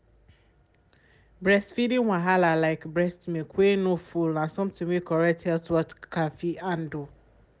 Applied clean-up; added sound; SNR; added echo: none; none; none; none.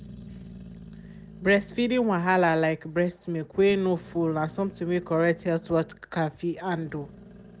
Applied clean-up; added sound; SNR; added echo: none; Growling; 20 dB; none.